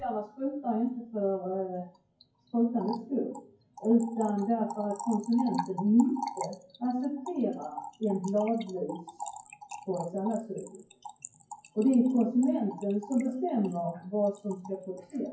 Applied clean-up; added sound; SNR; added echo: classical method WPE with log-MMSE.